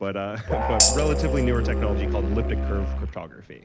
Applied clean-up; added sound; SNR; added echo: none; Tambourine + Musical instrument; -5 dB; none.